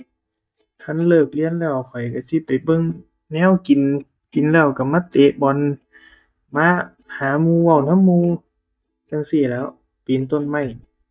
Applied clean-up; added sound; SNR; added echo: neural mask model DeepFilterNet 3.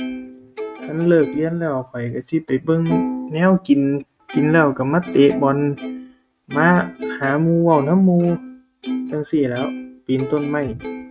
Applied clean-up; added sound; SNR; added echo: neural mask model RNNoise.